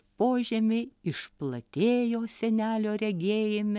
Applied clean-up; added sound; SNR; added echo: none; none; none; none.